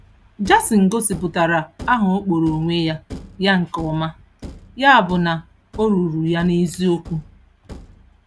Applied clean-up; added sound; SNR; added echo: none; Thump, thud; 19 dB; none.